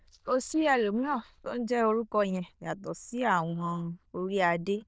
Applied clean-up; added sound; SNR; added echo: neural diffusion model UNIVERSE++.